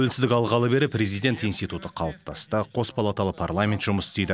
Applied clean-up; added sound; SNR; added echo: none; none; none; none.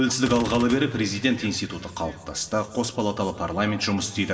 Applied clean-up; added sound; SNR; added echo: none; Gunshot, gunfire; 18 dB; reverberation time 1.6 s.